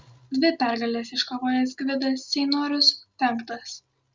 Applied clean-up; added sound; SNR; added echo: none; none; none; none.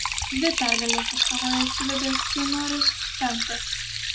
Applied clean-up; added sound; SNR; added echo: none; Liquid; -2 dB; none.